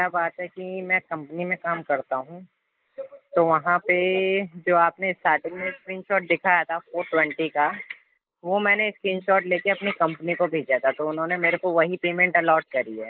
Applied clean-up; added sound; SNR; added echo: neural mask model Resemble Enhance denoiser.